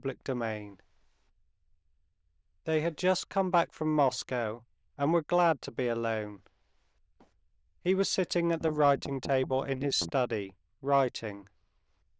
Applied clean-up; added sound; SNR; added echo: neural diffusion model UNIVERSE++.